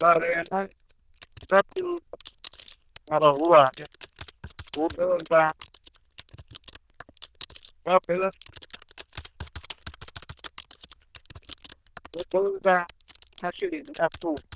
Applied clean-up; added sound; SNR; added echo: neural diffusion model UNIVERSE++.